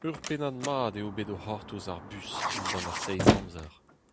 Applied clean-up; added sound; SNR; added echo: none; Writing + Slam; -3 dB; none.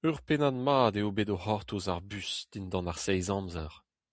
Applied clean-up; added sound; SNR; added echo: none; none; none; none.